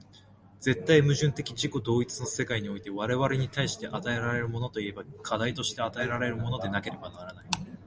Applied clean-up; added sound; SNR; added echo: none; none; none; none.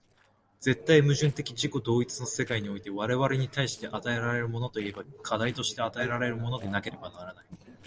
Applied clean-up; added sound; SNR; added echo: neural separator model SepFormer DNS4.